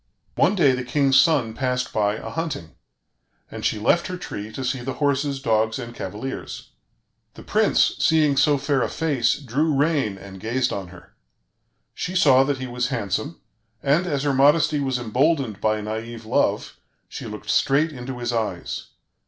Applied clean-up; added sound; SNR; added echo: none; none; none; none.